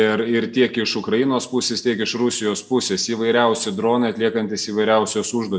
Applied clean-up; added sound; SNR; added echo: none; none; none; reverberation time 0.5 s.